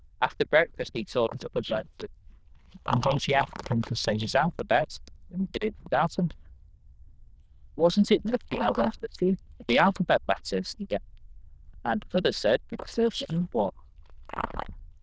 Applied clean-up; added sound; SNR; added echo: neural diffusion model UNIVERSE++.